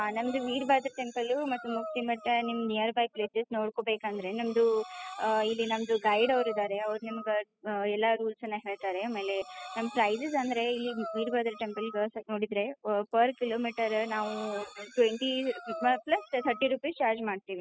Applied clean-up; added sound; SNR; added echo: classical method spectral subtraction.